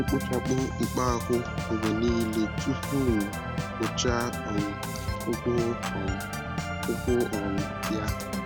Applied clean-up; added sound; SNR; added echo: none; Organ; 1 dB; none.